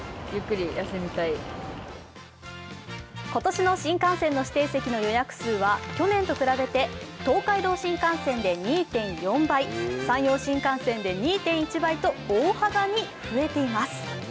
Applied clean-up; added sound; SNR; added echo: none; none; none; none.